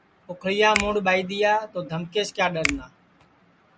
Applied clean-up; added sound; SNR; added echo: none; Finger snapping; 10 dB; none.